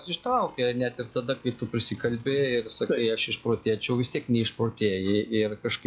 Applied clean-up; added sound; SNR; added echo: classical method log-MMSE.